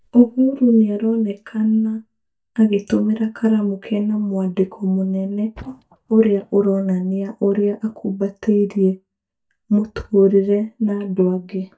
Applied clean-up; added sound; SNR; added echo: neural mask model DeepFilterNet 3.